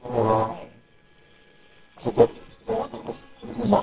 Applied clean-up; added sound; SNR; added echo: neural separator model SepFormer WHAMR!.